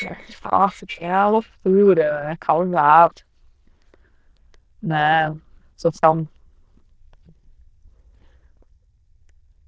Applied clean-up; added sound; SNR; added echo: neural diffusion model UNIVERSE++.